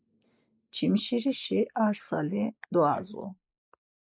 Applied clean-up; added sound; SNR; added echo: neural mask model Resemble Enhance denoiser.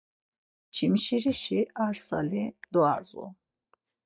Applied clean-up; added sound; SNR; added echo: neural mask model DeepFilterNet 3.